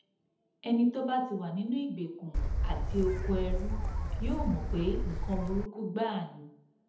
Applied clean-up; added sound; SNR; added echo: none; Gull, seagull / Wind; -2 dB; reverberation time 0.7 s.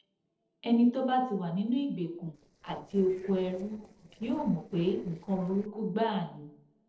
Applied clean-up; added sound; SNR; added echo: neural separator model SepFormer DNS4.